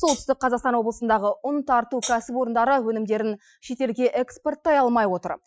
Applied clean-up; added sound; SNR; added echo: classical method Wiener filter.